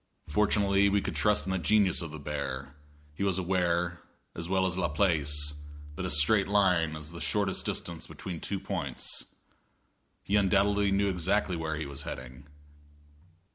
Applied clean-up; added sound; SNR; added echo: none; Bowed string instrument; 11 dB; none.